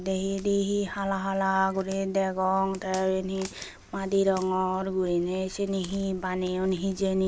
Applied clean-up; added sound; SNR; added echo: none; Walk, footsteps; 19 dB; none.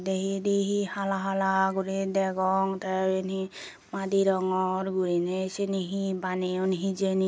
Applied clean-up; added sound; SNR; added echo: none; none; none; none.